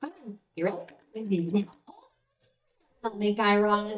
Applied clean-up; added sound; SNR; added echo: neural mask model DeepFilterNet 3.